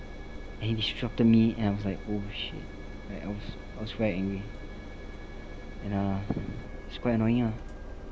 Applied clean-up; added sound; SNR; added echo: none; Engine; 9 dB; none.